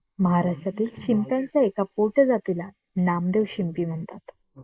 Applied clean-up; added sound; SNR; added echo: neural mask model Resemble Enhance denoiser.